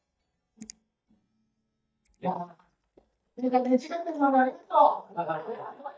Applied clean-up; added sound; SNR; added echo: neural mask model DeepFilterNet 3.